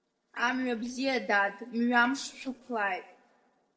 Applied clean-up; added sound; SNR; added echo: neural separator model SepFormer DNS4.